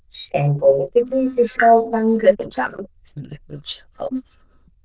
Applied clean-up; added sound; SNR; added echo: neural diffusion model UNIVERSE++.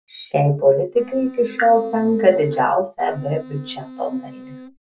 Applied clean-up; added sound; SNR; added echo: none; Wind instrument, woodwind instrument; 18 dB; none.